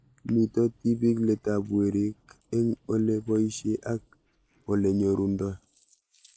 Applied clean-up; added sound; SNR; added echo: neural mask model Resemble Enhance denoiser.